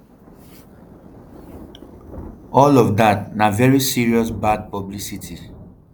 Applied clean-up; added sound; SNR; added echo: none; Thunder; 19 dB; none.